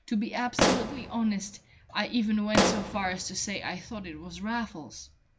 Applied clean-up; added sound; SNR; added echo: none; Explosion; -1 dB; none.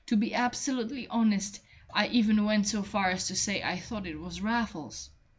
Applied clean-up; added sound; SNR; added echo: none; none; none; none.